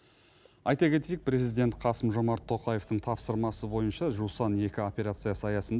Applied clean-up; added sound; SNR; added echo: none; none; none; none.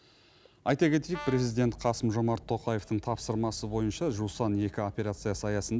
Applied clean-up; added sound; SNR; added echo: none; Brass instrument; 15 dB; none.